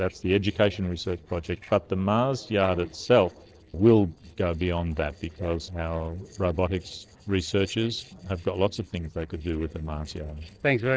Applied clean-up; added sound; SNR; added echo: neural separator model SepFormer DNS4.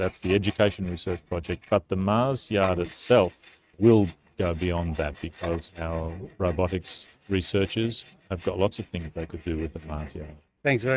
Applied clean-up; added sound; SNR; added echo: neural mask model RNNoise.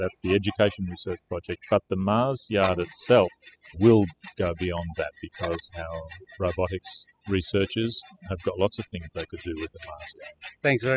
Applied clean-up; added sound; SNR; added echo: classical method spectral subtraction.